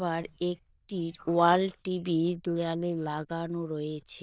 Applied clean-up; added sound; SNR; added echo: neural diffusion model UNIVERSE++.